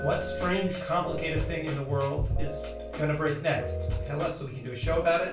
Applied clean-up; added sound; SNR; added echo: none; Glass; 14 dB; reverberation time 0.3 s.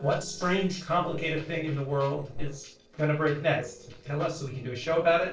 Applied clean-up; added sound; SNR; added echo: neural separator model SepFormer DNS4.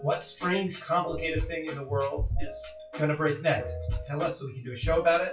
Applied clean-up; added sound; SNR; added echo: classical method WPE with log-MMSE.